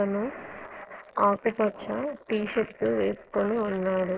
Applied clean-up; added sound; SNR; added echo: neural mask model Resemble Enhance denoiser.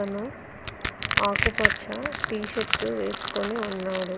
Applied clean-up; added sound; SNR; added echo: none; Crushing; 0 dB; none.